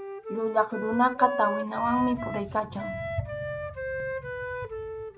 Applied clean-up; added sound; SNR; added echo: none; Wind instrument, woodwind instrument; 6 dB; none.